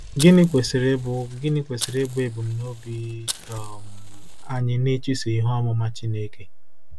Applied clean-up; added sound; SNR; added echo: none; Mechanisms / Bicycle + Fire; 9 dB; none.